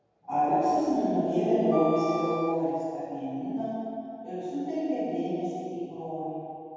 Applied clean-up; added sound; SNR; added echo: none; Wind instrument, woodwind instrument; 10 dB; reverberation time 2.2 s.